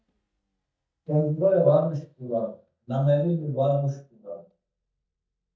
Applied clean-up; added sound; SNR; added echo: neural mask model DeepFilterNet 3.